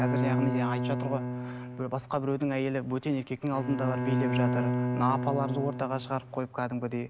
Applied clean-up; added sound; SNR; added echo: none; Bowed string instrument; 1 dB; none.